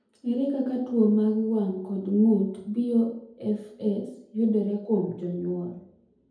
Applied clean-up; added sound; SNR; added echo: none; none; none; reverberation time 1.9 s.